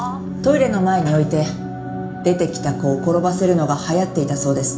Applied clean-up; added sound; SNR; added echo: none; none; none; reverberation time 0.4 s.